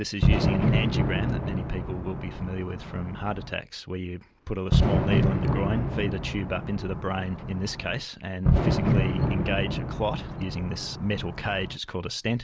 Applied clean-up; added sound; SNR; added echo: none; Fireworks; -4 dB; none.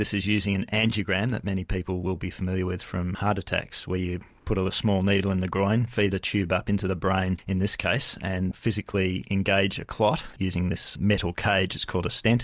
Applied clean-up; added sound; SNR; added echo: none; none; none; none.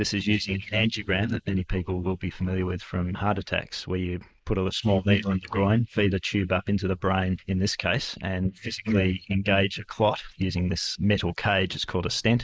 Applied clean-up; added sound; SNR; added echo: neural mask model Resemble Enhance denoiser.